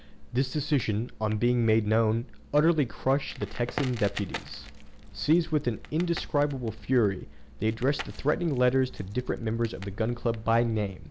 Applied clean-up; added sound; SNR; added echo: none; Crackle + Walk, footsteps; 18 dB; none.